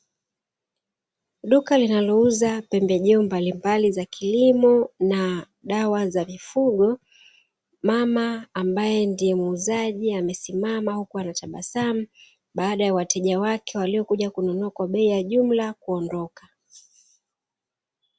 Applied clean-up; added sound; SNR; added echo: none; none; none; none.